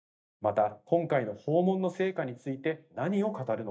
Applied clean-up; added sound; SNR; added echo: neural mask model DeepFilterNet 3.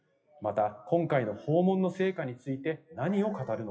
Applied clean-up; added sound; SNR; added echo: classical method WPE with log-MMSE.